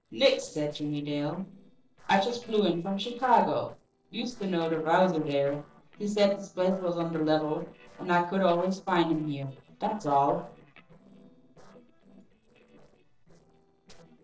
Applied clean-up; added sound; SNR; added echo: neural separator model SepFormer DNS4.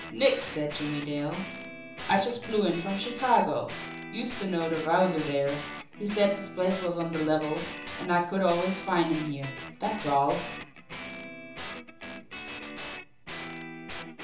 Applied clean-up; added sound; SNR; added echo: none; Guitar; 10 dB; reverberation time 1.2 s.